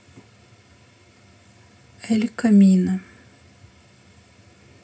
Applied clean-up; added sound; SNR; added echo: none; none; none; reverberation time 0.4 s.